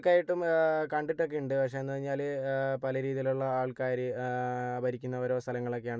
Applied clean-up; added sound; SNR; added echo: none; none; none; none.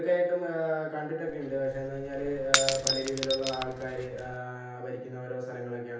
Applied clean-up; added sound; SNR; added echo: none; Shatter / Crushing; 2 dB; reverberation time 0.9 s.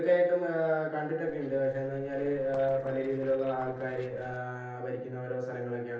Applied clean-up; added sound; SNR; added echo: neural separator model SepFormer DNS4.